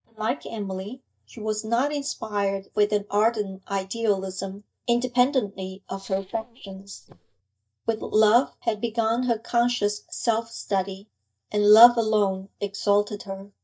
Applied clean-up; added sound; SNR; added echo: neural mask model DeepFilterNet 3.